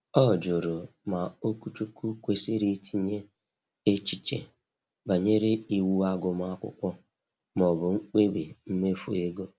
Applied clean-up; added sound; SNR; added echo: none; none; none; none.